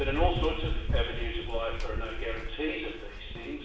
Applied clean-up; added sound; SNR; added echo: none; Run; -1 dB; reverberation time 0.6 s.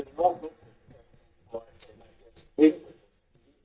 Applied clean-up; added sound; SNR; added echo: neural mask model DeepFilterNet 3.